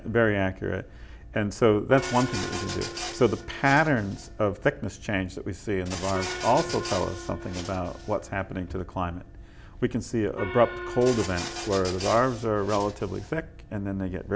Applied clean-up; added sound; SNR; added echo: none; Gong + Printer; 12 dB; none.